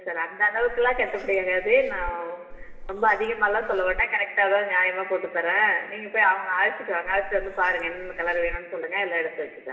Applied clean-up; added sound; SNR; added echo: none; Meow; 14 dB; reverberation time 2.8 s.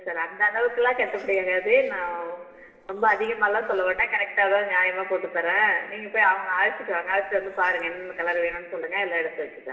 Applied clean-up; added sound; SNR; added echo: neural separator model SepFormer DNS4.